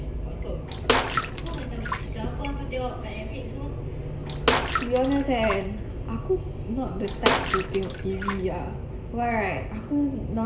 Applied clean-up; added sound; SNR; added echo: none; Bathtub (filling or washing) / Water / Splash, splatter; 0 dB; reverberation time 2.1 s.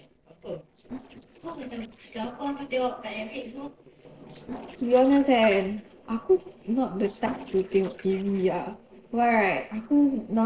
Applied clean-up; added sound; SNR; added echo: neural separator model SepFormer DNS4.